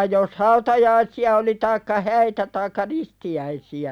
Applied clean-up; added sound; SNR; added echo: none; none; none; none.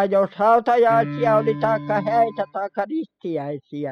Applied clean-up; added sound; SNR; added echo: classical method spectral subtraction.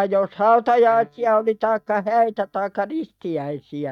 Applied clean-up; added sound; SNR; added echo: neural mask model DeepFilterNet 3.